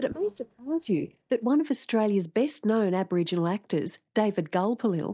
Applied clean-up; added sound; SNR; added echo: neural mask model DeepFilterNet 3.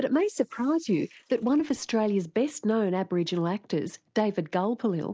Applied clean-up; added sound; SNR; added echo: neural mask model Resemble Enhance denoiser.